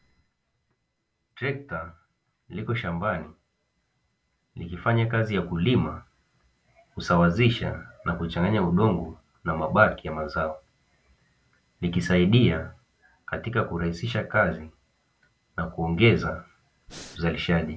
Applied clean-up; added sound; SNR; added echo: none; Breathing; 16 dB; none.